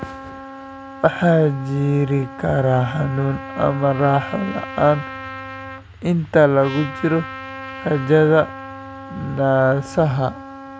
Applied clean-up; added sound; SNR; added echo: none; Trumpet; 14 dB; none.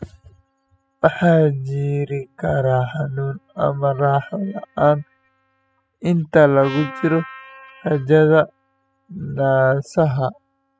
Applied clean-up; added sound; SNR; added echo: classical method spectral subtraction.